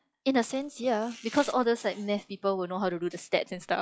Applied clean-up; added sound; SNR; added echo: classical method log-MMSE.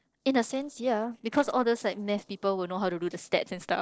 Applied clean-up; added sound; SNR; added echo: neural separator model SepFormer DNS4.